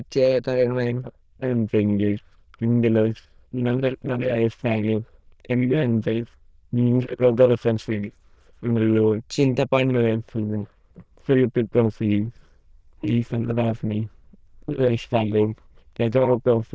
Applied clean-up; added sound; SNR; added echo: neural diffusion model UNIVERSE++.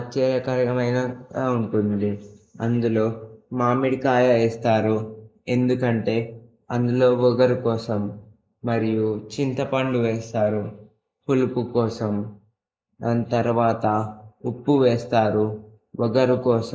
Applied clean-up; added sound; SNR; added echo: neural mask model Resemble Enhance denoiser.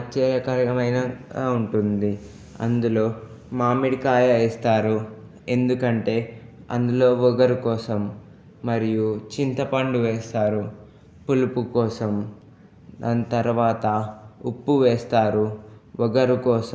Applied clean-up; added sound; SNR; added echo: none; none; none; none.